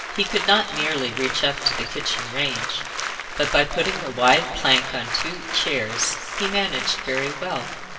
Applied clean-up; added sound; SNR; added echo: none; Applause; 6 dB; reverberation time 1.6 s.